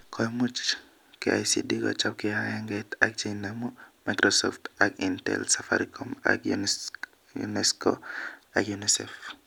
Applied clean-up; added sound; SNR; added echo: none; none; none; none.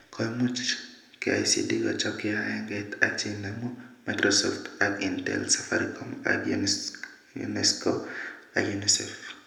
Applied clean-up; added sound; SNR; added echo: none; none; none; reverberation time 0.7 s.